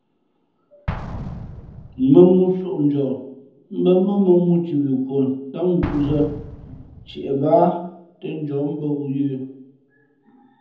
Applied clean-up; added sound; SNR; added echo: none; Explosion; 16 dB; reverberation time 0.8 s.